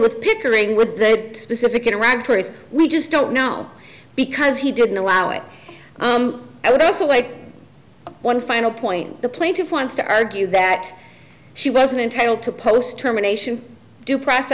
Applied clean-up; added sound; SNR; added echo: none; none; none; none.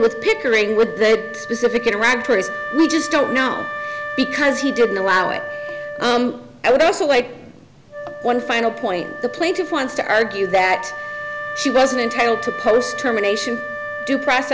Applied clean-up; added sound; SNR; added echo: none; Wind instrument, woodwind instrument; 10 dB; none.